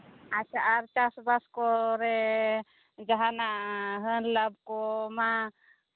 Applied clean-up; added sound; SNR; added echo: none; none; none; none.